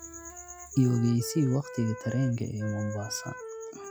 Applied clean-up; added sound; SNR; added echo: classical method log-MMSE.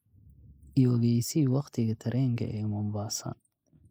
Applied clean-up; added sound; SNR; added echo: neural mask model Resemble Enhance denoiser.